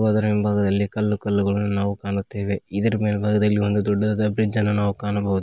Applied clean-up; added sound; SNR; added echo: none; none; none; none.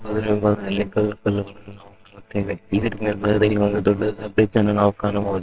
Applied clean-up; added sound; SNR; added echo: neural separator model SepFormer WHAMR!.